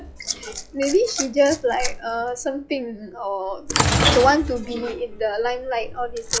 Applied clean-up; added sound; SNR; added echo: classical method log-MMSE.